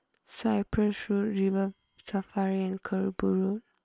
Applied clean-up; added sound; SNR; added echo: neural separator model SepFormer WHAM!.